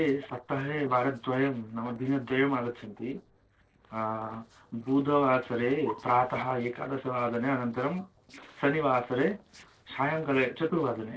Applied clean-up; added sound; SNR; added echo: neural separator model SepFormer DNS4.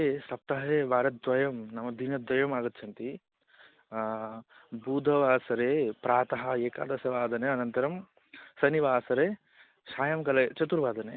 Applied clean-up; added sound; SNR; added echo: none; none; none; none.